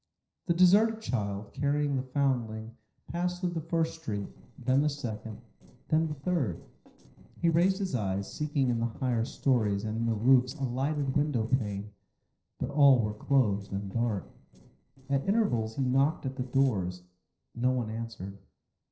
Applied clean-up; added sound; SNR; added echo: neural separator model SepFormer DNS4.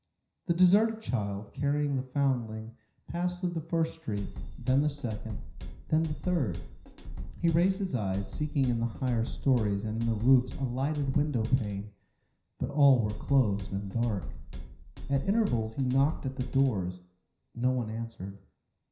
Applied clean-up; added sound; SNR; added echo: none; Drum kit; 8 dB; reverberation time 0.5 s.